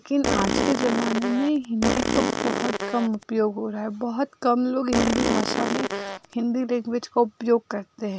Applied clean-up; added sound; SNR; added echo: none; Fart; 0 dB; none.